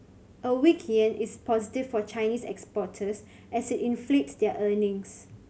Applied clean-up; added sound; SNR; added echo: none; none; none; none.